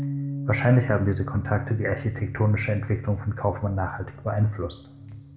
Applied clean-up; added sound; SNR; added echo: none; Bass guitar; 10 dB; reverberation time 0.9 s.